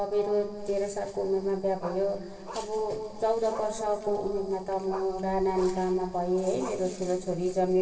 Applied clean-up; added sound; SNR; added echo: none; Bark; 18 dB; reverberation time 2.7 s.